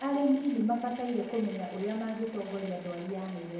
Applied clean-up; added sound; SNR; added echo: none; Drill / Mechanisms; 18 dB; reverberation time 0.8 s.